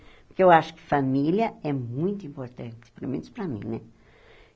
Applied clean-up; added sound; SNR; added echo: none; none; none; none.